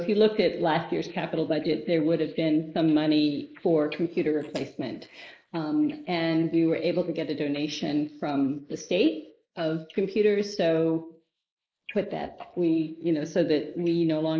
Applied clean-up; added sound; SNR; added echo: neural mask model Resemble Enhance denoiser.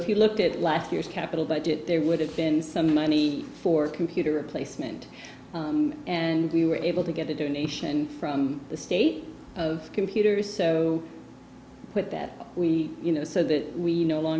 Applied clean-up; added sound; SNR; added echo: none; none; none; none.